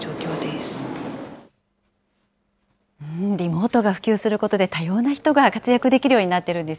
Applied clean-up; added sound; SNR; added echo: none; none; none; none.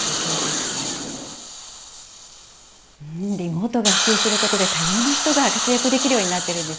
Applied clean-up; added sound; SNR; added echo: none; Hiss; -1 dB; reverberation time 1.6 s.